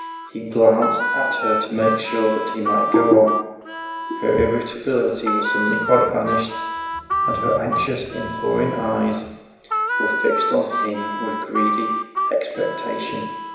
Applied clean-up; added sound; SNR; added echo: none; Harmonica; 3 dB; reverberation time 1.0 s.